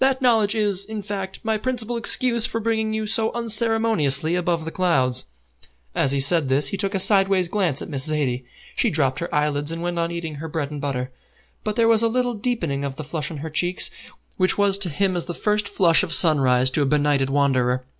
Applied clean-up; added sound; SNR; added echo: none; none; none; none.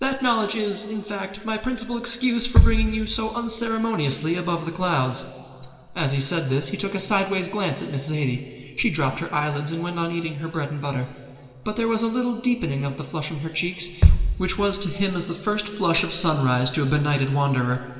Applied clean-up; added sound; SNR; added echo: none; Bass drum; 0 dB; reverberation time 2.0 s.